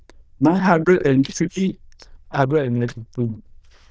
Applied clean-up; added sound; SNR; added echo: neural diffusion model UNIVERSE++.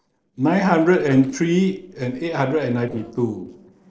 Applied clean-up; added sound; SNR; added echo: neural separator model SepFormer DNS4.